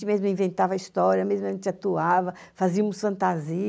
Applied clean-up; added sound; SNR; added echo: none; none; none; none.